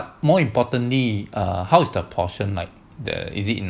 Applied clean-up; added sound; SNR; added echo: none; none; none; none.